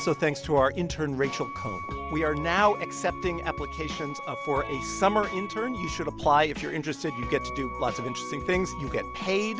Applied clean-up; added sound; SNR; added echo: none; Wind instrument, woodwind instrument; 11 dB; none.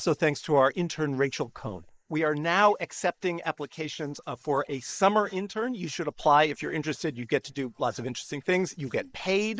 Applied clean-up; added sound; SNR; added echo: neural mask model Resemble Enhance denoiser.